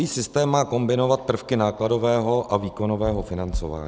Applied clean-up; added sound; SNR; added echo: none; none; none; none.